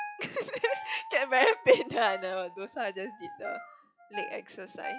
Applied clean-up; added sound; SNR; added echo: classical method log-MMSE.